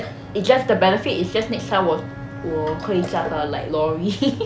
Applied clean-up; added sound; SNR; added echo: none; Bowed string instrument + Chewing, mastication; 15 dB; none.